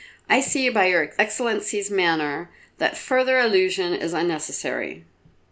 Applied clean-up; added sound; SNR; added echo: none; none; none; none.